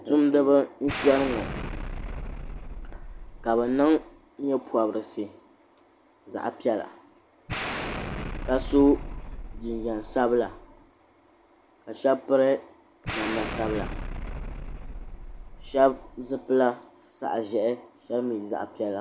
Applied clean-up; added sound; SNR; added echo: none; Explosion; 7 dB; none.